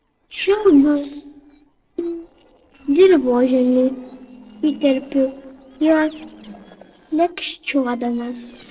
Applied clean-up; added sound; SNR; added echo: neural separator model SepFormer DNS4.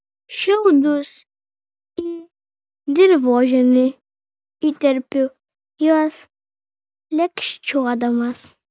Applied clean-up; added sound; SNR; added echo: none; none; none; none.